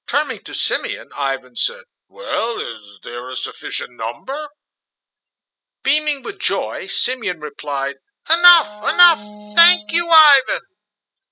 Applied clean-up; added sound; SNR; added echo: classical method spectral subtraction.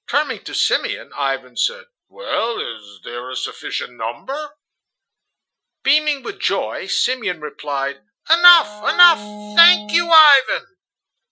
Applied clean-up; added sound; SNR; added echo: classical method Wiener filter.